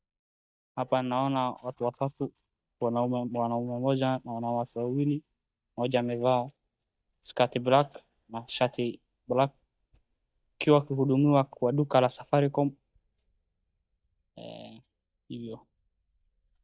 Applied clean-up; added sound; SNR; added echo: neural mask model DeepFilterNet 3.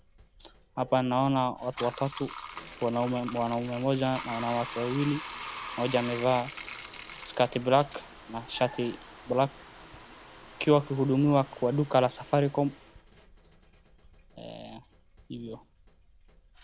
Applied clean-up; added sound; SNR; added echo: none; Bathtub (filling or washing); 15 dB; none.